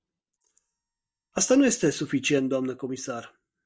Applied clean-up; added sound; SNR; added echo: neural mask model DeepFilterNet 3.